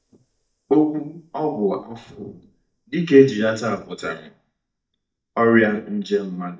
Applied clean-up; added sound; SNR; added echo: neural mask model DeepFilterNet 3.